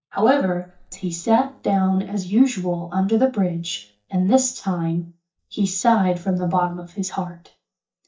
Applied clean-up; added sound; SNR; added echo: neural mask model DeepFilterNet 3.